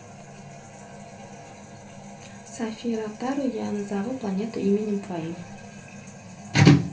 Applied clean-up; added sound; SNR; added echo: none; none; none; reverberation time 0.3 s.